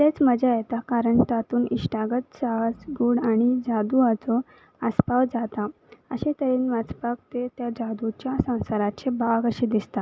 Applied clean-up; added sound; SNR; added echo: none; none; none; none.